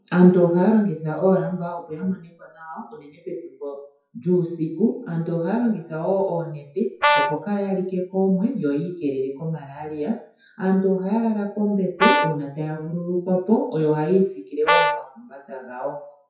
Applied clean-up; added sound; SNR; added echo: classical method WPE with log-MMSE.